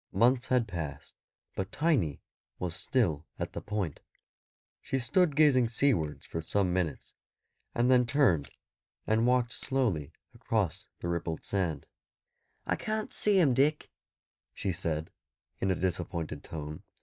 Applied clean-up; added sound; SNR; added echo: neural mask model DeepFilterNet 3.